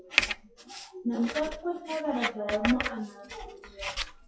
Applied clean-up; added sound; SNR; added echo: classical method WPE with log-MMSE.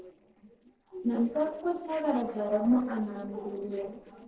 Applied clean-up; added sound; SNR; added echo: neural separator model SepFormer DNS4.